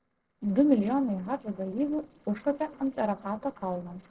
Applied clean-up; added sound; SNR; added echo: neural separator model SepFormer DNS4.